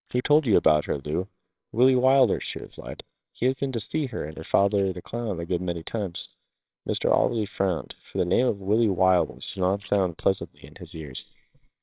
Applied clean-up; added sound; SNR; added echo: neural separator model SepFormer WHAMR!.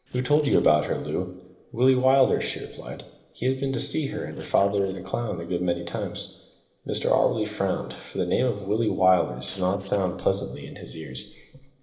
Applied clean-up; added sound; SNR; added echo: neural separator model SepFormer DNS4.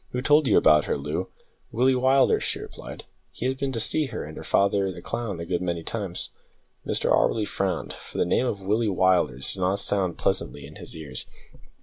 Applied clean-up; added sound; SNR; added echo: none; none; none; none.